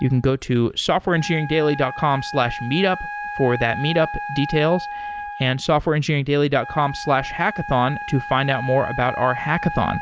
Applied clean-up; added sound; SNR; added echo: none; Wind instrument, woodwind instrument; 11 dB; none.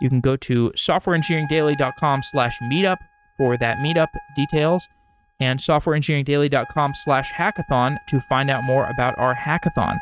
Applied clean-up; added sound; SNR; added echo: neural mask model RNNoise.